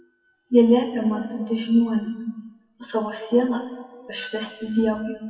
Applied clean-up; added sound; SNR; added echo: classical method WPE with log-MMSE.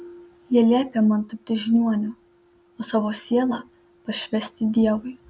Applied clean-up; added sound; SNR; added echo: none; none; none; none.